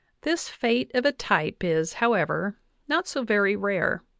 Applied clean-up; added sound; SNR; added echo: none; none; none; none.